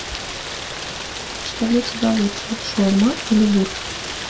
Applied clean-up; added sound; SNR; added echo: none; Rain; 8 dB; reverberation time 0.2 s.